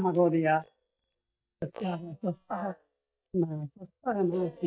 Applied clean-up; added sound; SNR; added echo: neural mask model DeepFilterNet 3.